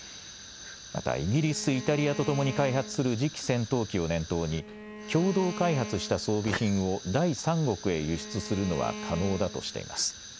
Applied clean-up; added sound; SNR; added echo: none; Fire + Bowed string instrument; 12 dB; none.